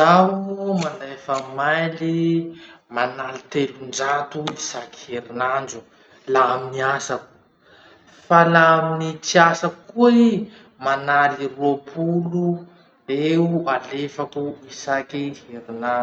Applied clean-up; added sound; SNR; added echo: none; none; none; none.